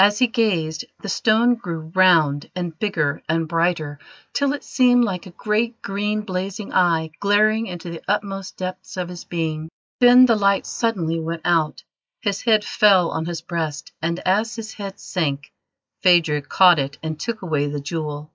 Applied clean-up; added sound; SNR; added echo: neural mask model Resemble Enhance denoiser.